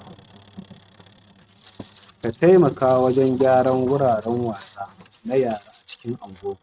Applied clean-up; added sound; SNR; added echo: neural mask model RNNoise.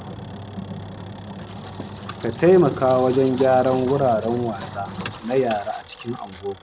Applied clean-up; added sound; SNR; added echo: none; Engine; 12 dB; none.